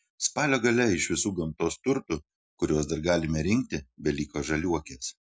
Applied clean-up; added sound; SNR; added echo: none; none; none; none.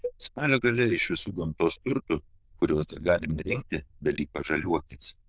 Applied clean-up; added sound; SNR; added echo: neural diffusion model UNIVERSE++.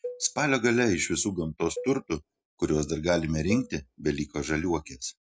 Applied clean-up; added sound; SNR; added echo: none; Cowbell; 17 dB; none.